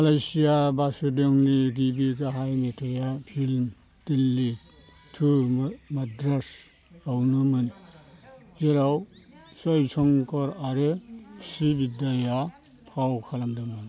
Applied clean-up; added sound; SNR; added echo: none; none; none; none.